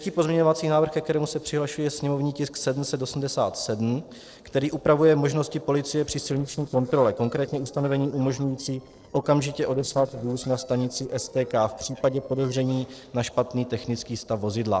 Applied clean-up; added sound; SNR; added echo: neural separator model SepFormer DNS4.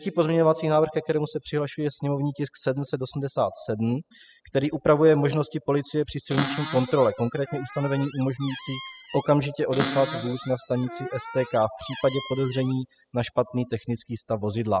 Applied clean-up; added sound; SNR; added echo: classical method spectral subtraction.